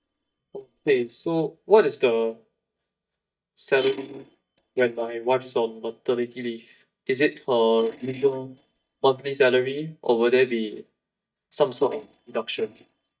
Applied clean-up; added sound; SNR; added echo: neural mask model DeepFilterNet 3.